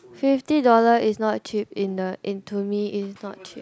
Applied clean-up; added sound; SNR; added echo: none; none; none; none.